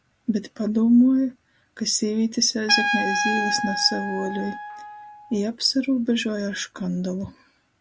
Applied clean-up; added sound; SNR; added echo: none; Trumpet; 7 dB; none.